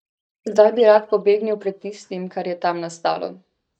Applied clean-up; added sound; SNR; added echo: neural mask model DeepFilterNet 3.